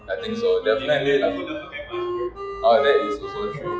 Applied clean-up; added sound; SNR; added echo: classical method log-MMSE.